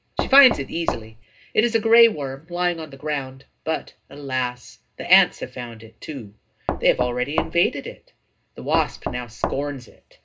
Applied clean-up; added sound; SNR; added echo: none; Knock; 4 dB; reverberation time 0.2 s.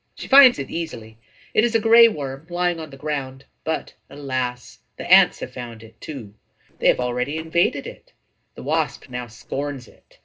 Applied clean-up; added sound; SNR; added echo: neural separator model SepFormer DNS4.